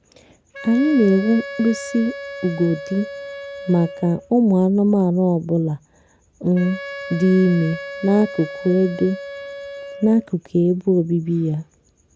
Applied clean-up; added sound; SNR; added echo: none; Wind instrument, woodwind instrument; 15 dB; none.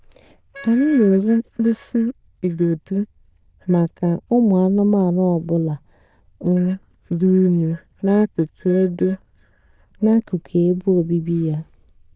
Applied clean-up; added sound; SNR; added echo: neural diffusion model UNIVERSE++.